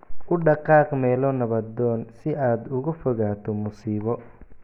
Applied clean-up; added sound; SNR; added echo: none; none; none; none.